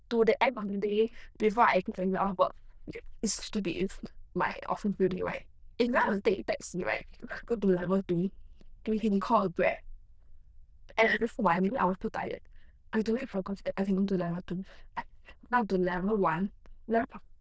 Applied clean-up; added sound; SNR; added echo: neural diffusion model UNIVERSE++.